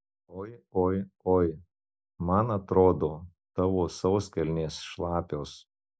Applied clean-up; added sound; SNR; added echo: none; none; none; none.